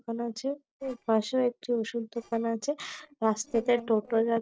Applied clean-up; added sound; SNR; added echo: neural separator model SepFormer DNS4.